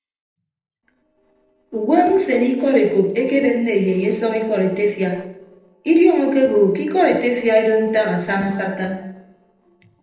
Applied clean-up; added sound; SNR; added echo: neural separator model SepFormer DNS4.